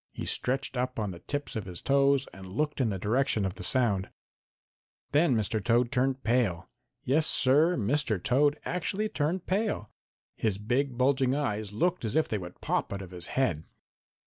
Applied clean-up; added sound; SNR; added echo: none; none; none; none.